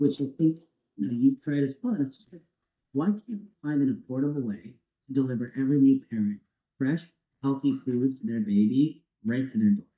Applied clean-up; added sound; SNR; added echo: neural mask model DeepFilterNet 3.